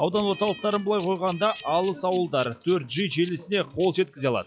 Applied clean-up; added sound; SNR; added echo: classical method log-MMSE.